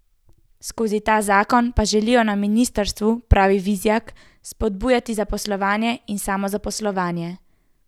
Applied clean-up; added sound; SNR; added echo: none; none; none; none.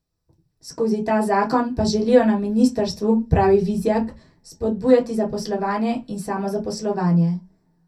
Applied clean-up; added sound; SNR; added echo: none; none; none; reverberation time 0.3 s.